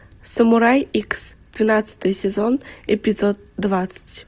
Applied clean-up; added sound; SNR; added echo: none; none; none; none.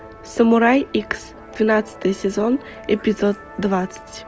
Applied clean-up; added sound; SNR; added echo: none; Musical instrument; 19 dB; none.